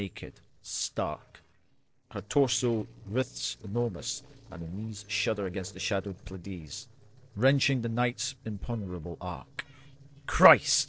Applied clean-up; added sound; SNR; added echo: neural separator model SepFormer DNS4.